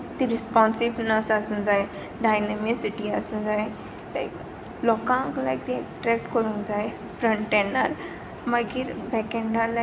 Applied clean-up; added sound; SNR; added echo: none; none; none; none.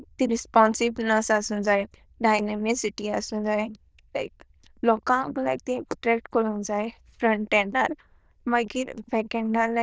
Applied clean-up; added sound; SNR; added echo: neural diffusion model UNIVERSE++.